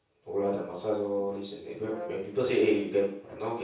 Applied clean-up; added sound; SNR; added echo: none; Brass instrument; 16 dB; reverberation time 0.6 s.